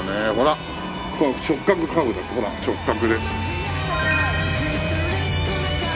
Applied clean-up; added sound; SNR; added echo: none; Bowed string instrument; 18 dB; none.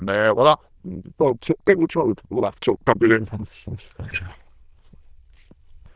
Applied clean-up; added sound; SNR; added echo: neural diffusion model UNIVERSE++.